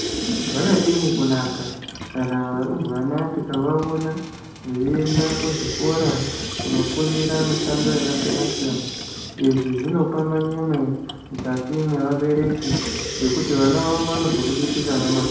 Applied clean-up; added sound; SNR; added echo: none; Sink (filling or washing) / Water tap, faucet; 5 dB; reverberation time 0.9 s.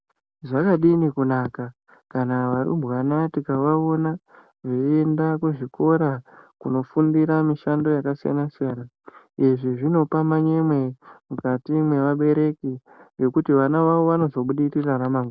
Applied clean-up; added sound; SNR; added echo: none; none; none; none.